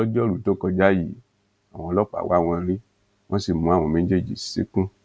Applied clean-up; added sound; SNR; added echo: none; none; none; none.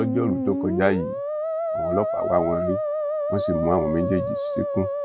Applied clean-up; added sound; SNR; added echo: none; Musical instrument; 0 dB; none.